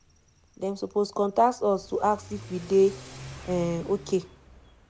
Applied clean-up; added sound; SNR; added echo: none; Accelerating, revving, vroom / Car; 18 dB; none.